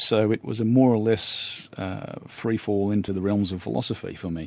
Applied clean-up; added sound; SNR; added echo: none; none; none; none.